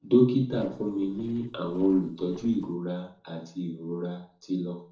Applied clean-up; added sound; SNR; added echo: neural separator model SepFormer DNS4.